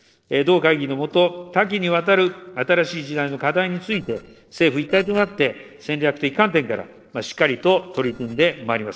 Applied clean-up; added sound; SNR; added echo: neural separator model SepFormer DNS4.